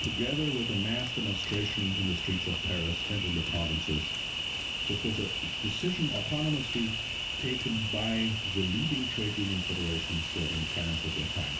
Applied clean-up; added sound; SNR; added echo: none; Cricket; 1 dB; reverberation time 0.3 s.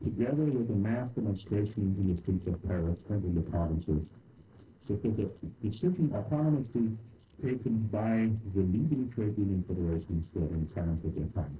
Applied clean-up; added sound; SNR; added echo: neural separator model SepFormer DNS4.